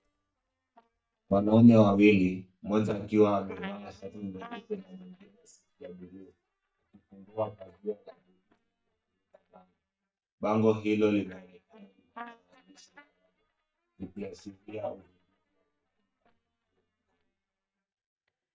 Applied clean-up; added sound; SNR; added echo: neural mask model DeepFilterNet 3.